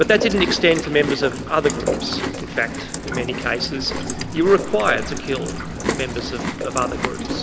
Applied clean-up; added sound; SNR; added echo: none; Chewing, mastication + Rain; 4 dB; none.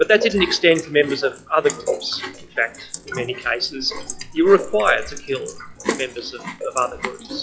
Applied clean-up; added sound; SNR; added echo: classical method log-MMSE.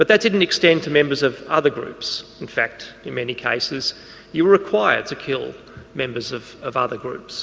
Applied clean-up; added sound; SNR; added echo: none; none; none; none.